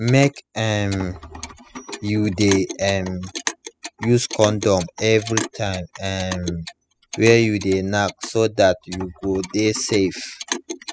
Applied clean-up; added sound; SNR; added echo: classical method spectral subtraction.